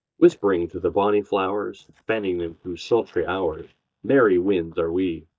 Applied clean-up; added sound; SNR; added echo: neural mask model DeepFilterNet 3.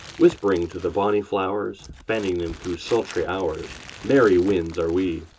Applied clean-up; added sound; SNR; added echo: none; Crumpling, crinkling; 20 dB; reverberation time 0.2 s.